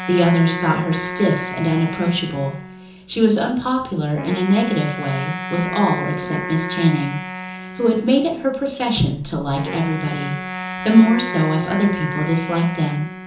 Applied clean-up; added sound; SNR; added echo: none; Wind instrument, woodwind instrument; 9 dB; reverberation time 0.6 s.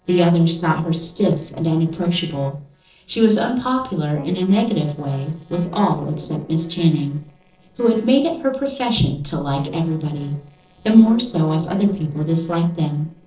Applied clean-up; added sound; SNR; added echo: neural separator model SepFormer DNS4.